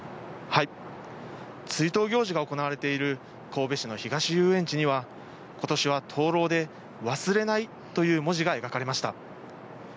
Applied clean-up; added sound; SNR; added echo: none; none; none; none.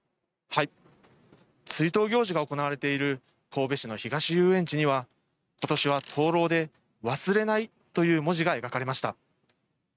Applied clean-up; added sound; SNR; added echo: neural mask model RNNoise.